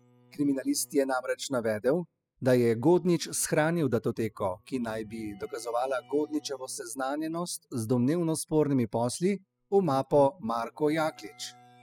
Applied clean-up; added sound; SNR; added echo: classical method spectral subtraction.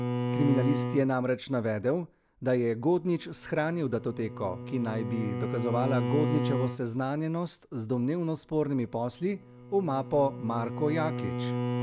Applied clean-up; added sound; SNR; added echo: none; Bowed string instrument; 5 dB; none.